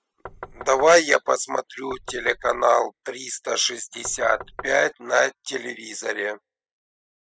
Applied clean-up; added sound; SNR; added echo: classical method spectral subtraction.